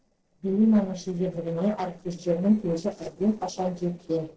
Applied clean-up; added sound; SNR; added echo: neural separator model SepFormer DNS4.